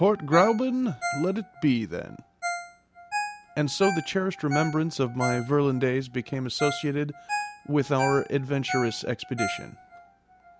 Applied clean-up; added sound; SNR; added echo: none; Ringtone; 9 dB; none.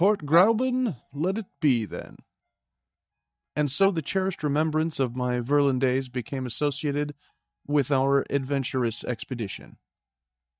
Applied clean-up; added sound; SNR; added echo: neural mask model DeepFilterNet 3.